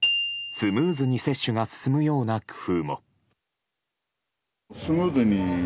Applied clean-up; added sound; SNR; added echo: none; Glockenspiel; 7 dB; none.